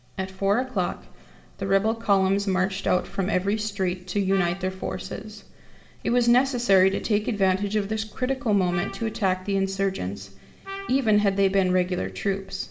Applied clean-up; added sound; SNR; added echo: none; Trumpet; 16 dB; reverberation time 2.1 s.